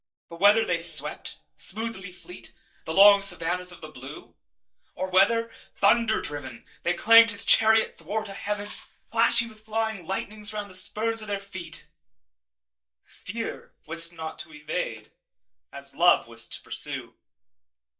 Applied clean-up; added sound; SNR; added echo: neural mask model DeepFilterNet 3.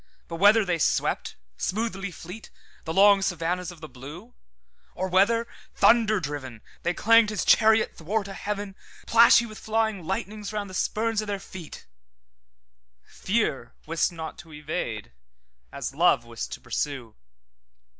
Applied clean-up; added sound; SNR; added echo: none; none; none; none.